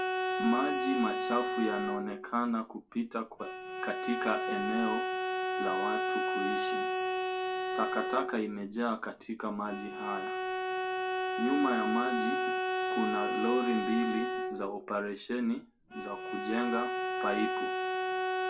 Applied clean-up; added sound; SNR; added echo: none; Bowed string instrument; -1 dB; reverberation time 0.2 s.